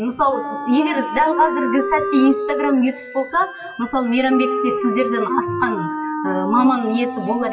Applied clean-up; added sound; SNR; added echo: classical method WPE with log-MMSE.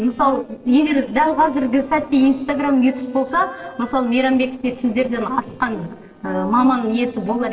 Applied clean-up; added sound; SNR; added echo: neural separator model SepFormer DNS4.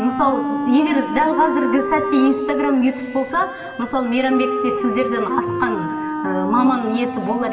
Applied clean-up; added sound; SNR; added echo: none; Wind instrument, woodwind instrument; 4 dB; reverberation time 2.3 s.